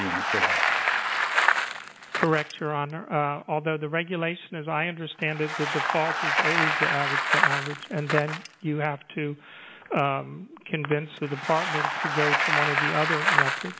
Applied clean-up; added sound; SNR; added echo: none; Bicycle; -2 dB; none.